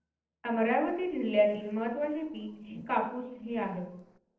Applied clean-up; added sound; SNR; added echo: neural separator model SepFormer DNS4.